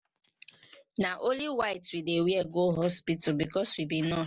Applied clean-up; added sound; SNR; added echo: none; none; none; none.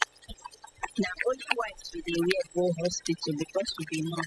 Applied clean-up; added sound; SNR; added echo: classical method spectral subtraction.